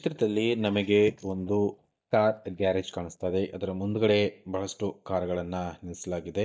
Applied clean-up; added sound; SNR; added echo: neural mask model DeepFilterNet 3.